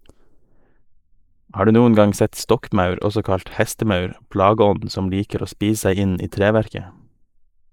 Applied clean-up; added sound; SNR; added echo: neural mask model Resemble Enhance denoiser.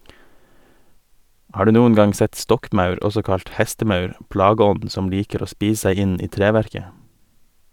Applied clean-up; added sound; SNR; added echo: none; none; none; none.